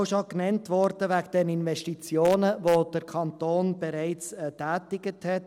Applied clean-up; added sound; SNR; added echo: none; none; none; none.